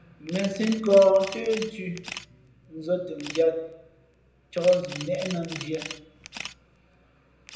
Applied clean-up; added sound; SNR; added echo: none; Camera; 15 dB; reverberation time 0.8 s.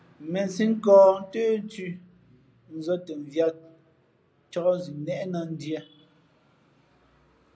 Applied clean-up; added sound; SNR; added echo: none; none; none; none.